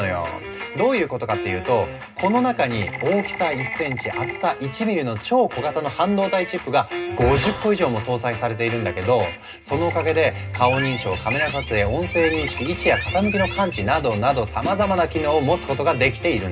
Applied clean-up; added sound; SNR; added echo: none; Snare drum; 13 dB; reverberation time 0.2 s.